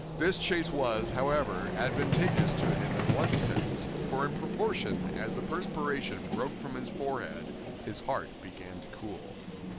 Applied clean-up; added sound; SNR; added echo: none; Vehicle; -1 dB; none.